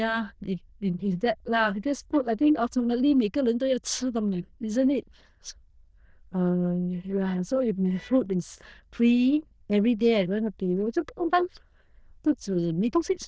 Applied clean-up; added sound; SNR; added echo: neural diffusion model UNIVERSE++.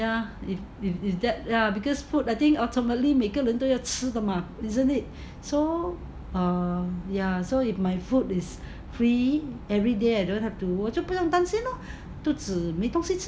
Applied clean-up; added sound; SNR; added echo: none; none; none; none.